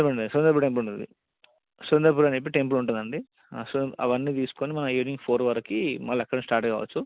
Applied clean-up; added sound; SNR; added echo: none; none; none; none.